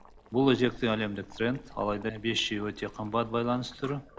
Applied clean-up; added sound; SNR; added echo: none; Meow + Boiling; 20 dB; none.